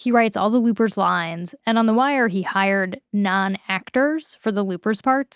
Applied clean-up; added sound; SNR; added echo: none; none; none; none.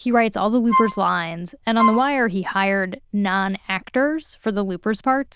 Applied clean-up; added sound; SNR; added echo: neural diffusion model UNIVERSE++.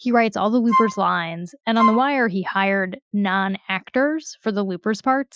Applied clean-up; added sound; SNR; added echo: classical method Wiener filter.